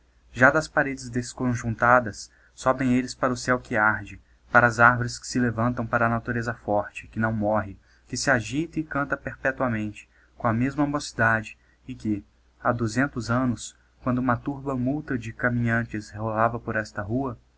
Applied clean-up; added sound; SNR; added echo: none; none; none; none.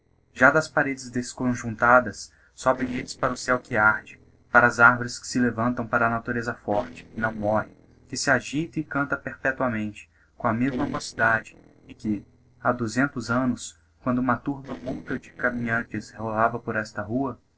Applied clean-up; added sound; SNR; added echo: neural separator model SepFormer DNS4.